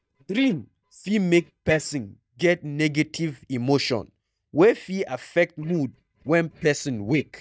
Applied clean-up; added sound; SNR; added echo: neural mask model DeepFilterNet 3.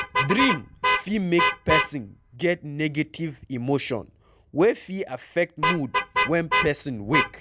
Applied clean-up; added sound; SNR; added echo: none; Vehicle horn, car horn, honking; 1 dB; none.